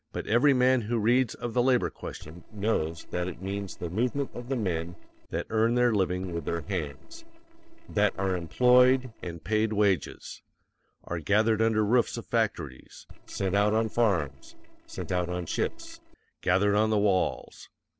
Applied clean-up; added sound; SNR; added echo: neural separator model SepFormer DNS4.